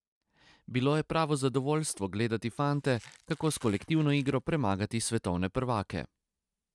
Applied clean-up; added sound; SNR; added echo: neural mask model RNNoise.